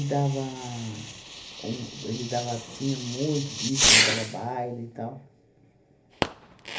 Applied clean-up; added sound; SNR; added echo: none; Fireworks; -2 dB; reverberation time 0.3 s.